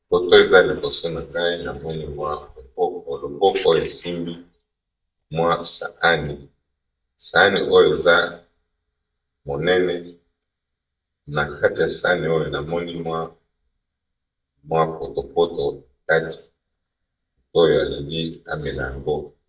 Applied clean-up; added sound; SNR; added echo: neural mask model DeepFilterNet 3.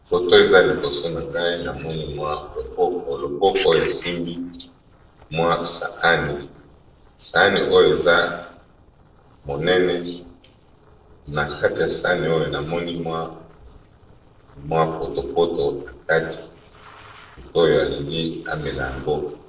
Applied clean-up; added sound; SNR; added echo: neural separator model SepFormer DNS4.